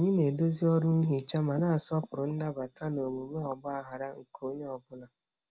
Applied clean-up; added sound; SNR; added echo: none; none; none; none.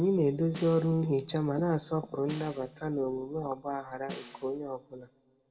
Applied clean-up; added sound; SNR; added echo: none; Snare drum; 18 dB; reverberation time 0.8 s.